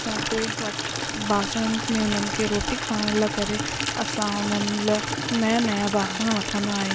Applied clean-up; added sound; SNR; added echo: none; Water tap, faucet / Liquid; 3 dB; none.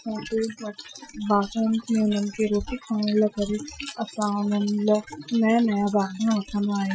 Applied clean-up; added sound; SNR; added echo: classical method Wiener filter.